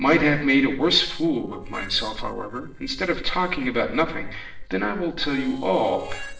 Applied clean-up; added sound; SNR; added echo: neural separator model SepFormer DNS4.